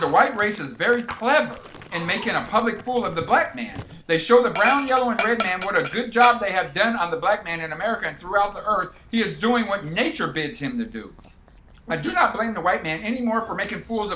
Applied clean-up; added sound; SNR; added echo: none; Dog; 12 dB; none.